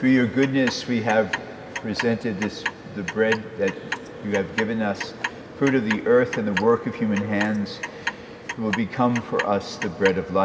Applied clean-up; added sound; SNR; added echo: none; Clock; 10 dB; none.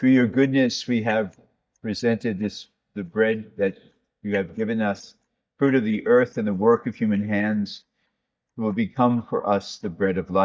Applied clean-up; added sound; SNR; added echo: neural mask model DeepFilterNet 3.